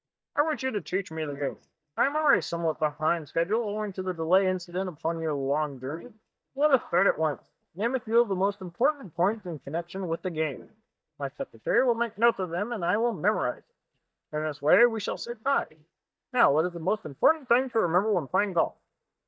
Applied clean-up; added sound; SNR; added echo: neural mask model DeepFilterNet 3.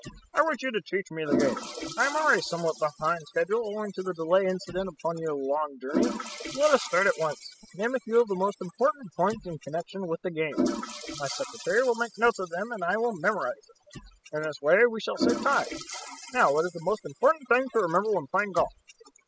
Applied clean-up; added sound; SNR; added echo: classical method spectral subtraction.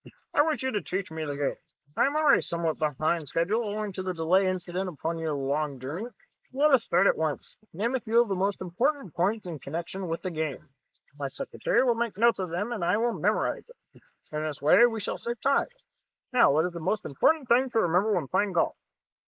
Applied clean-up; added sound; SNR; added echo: neural mask model Resemble Enhance denoiser.